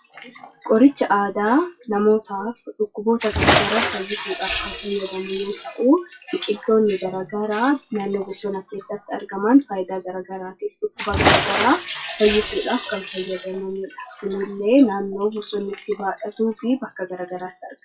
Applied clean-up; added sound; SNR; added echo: classical method WPE with log-MMSE.